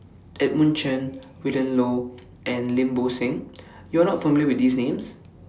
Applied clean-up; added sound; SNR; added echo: none; none; none; none.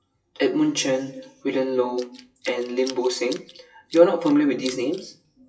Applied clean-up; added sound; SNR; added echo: classical method WPE with log-MMSE.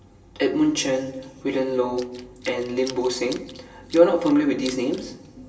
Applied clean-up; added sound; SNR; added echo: none; Tools; 20 dB; reverberation time 2.9 s.